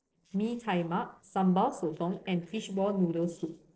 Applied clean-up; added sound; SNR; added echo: neural separator model SepFormer DNS4.